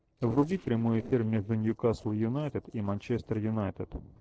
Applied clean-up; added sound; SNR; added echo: neural separator model SepFormer DNS4.